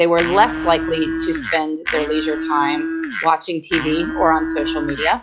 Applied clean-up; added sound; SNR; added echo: classical method log-MMSE.